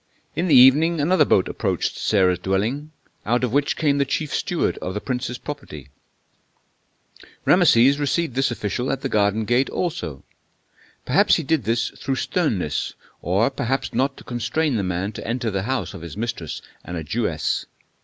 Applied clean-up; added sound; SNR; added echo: none; none; none; none.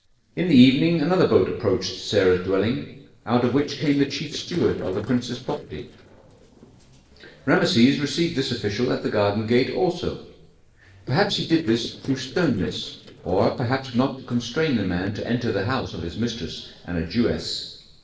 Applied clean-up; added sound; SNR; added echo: neural separator model SepFormer DNS4.